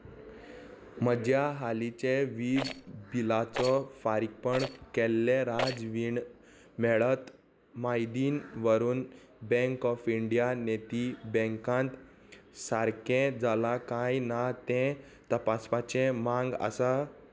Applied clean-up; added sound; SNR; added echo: none; Rattle; 10 dB; none.